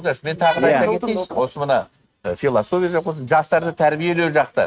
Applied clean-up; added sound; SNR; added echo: neural mask model RNNoise.